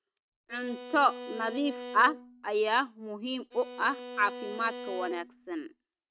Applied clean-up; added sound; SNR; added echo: neural mask model RNNoise.